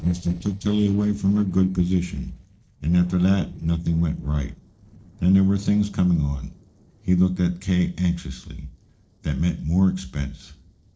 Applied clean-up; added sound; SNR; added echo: neural separator model SepFormer DNS4.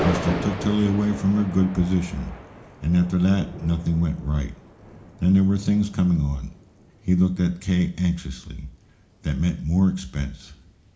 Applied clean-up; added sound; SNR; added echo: none; Thunder; 13 dB; reverberation time 0.4 s.